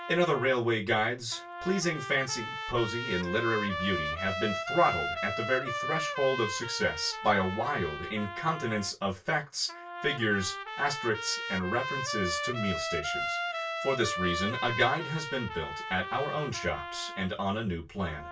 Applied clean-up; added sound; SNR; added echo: none; Trumpet; 5 dB; reverberation time 0.2 s.